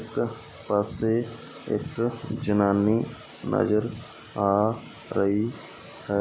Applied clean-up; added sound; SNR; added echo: none; none; none; none.